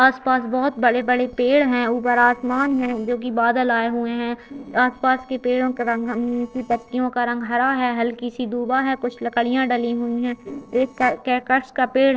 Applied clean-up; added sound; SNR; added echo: neural separator model SepFormer DNS4.